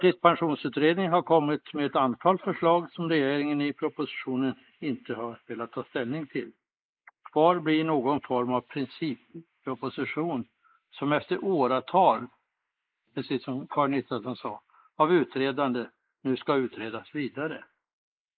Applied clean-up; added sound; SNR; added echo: neural mask model Resemble Enhance denoiser.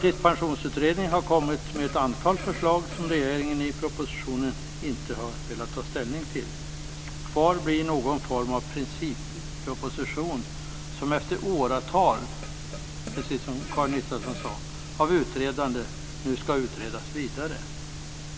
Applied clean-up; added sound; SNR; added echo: none; Fart; 17 dB; none.